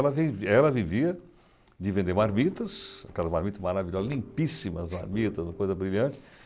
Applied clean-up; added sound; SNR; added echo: none; Organ; 18 dB; none.